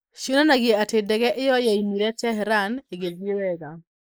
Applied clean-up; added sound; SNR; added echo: neural mask model Resemble Enhance denoiser.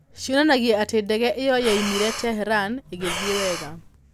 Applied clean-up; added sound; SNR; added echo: none; Breathing; 8 dB; none.